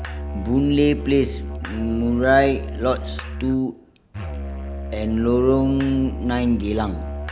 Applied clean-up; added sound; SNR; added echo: none; Musical instrument; 7 dB; none.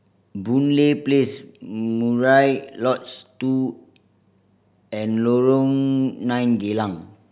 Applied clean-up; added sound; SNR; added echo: none; none; none; none.